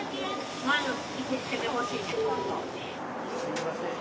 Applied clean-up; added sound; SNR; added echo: none; none; none; none.